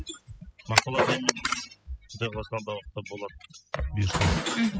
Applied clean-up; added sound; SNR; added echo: classical method spectral subtraction.